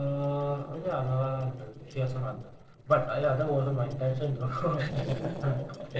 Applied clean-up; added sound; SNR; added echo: neural separator model SepFormer DNS4.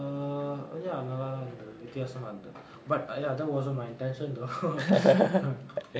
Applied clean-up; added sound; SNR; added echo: none; none; none; none.